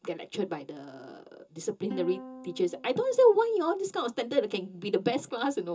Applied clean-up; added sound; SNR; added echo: none; Plucked string instrument; 18 dB; reverberation time 0.2 s.